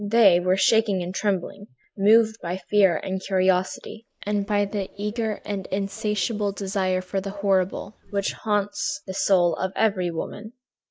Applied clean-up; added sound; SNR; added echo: neural mask model Resemble Enhance denoiser.